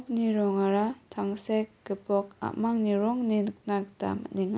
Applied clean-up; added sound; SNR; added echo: none; none; none; none.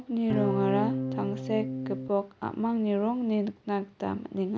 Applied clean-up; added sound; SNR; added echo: none; Electric guitar / Strum; 3 dB; none.